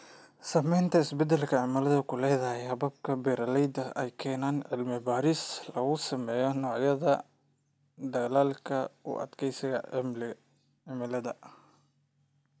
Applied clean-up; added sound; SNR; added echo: none; none; none; none.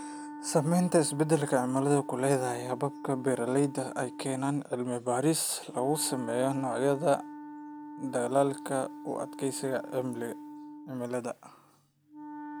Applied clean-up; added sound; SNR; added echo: none; Wind instrument, woodwind instrument; 13 dB; none.